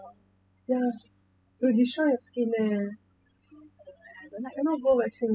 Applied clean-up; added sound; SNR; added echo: classical method spectral subtraction.